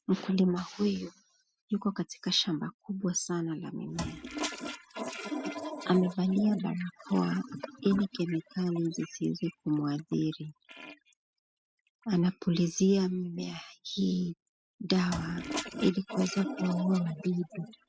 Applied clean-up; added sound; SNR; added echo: classical method spectral subtraction.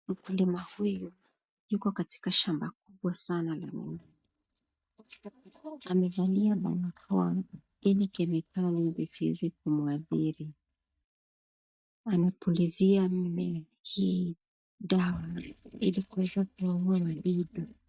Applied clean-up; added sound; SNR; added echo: neural mask model DeepFilterNet 3.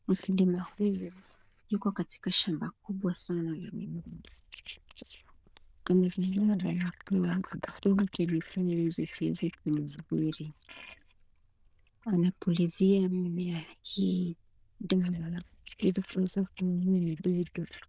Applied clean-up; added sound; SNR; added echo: neural diffusion model UNIVERSE++.